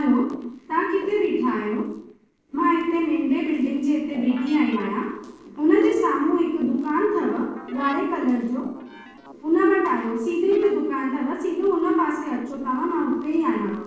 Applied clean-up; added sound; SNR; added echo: neural separator model SepFormer DNS4.